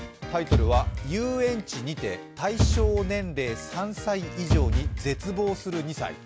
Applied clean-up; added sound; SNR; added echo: none; Bass drum / Thump, thud; -2 dB; none.